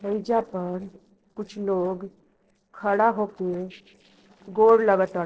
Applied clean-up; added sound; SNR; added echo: neural separator model SepFormer DNS4.